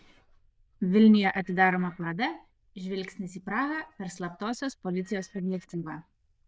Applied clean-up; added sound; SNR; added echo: neural diffusion model UNIVERSE++.